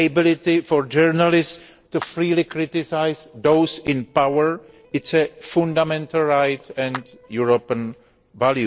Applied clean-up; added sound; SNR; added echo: neural separator model SepFormer DNS4.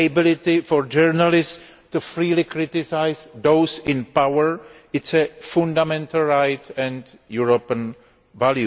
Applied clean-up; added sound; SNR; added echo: none; none; none; none.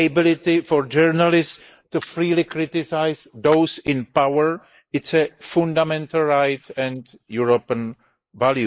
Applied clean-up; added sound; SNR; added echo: neural mask model Resemble Enhance denoiser.